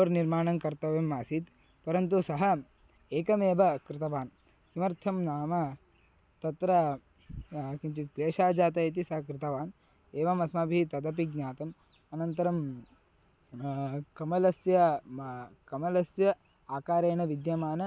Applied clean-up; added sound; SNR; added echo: none; none; none; none.